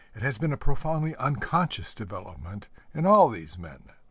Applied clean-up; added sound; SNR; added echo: none; none; none; none.